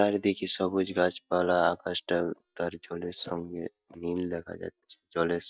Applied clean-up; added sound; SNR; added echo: neural mask model DeepFilterNet 3.